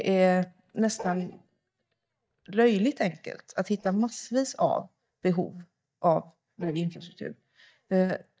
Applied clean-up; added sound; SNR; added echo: neural mask model DeepFilterNet 3.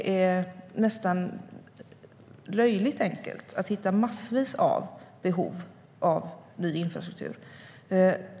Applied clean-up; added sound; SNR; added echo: none; none; none; none.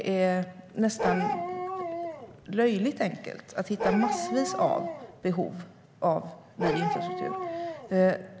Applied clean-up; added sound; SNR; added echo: none; Bark; 4 dB; none.